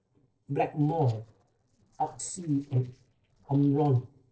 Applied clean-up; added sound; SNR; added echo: neural separator model SepFormer DNS4.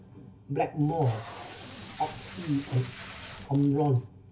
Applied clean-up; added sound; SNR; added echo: none; Packing tape, duct tape; 14 dB; reverberation time 0.1 s.